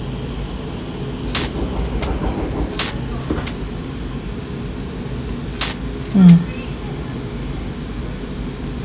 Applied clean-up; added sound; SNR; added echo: none; Glass; 13 dB; none.